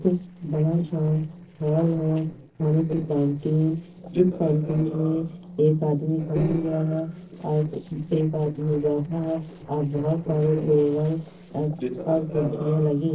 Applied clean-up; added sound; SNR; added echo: neural separator model SepFormer DNS4.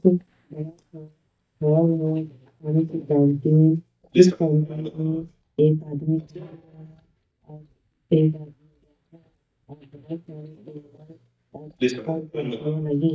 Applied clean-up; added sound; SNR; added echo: neural mask model DeepFilterNet 3.